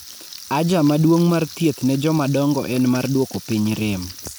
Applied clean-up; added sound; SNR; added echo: none; Frying (food); 17 dB; none.